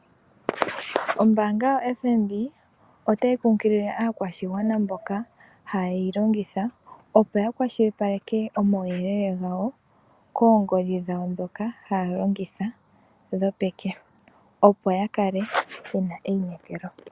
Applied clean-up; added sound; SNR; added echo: none; none; none; none.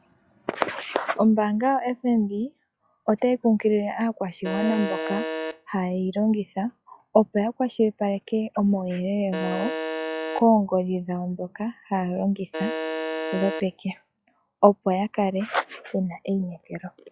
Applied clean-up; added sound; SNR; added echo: classical method log-MMSE.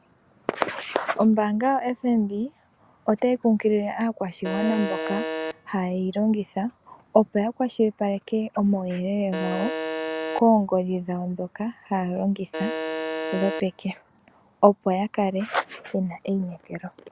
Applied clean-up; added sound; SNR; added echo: none; Alarm; 5 dB; none.